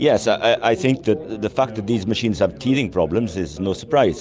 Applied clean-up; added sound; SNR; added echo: none; none; none; none.